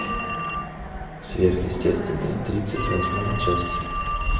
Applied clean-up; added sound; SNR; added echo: none; Telephone; 2 dB; reverberation time 1.0 s.